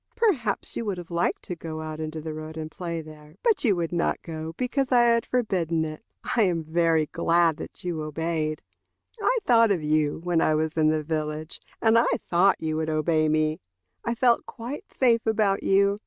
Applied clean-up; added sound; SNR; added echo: none; none; none; none.